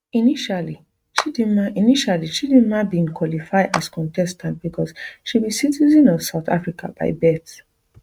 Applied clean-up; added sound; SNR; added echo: neural mask model RNNoise.